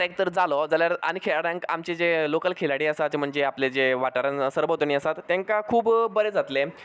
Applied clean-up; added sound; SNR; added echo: none; none; none; none.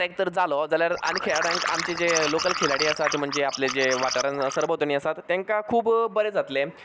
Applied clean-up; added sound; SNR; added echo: none; Liquid; 5 dB; none.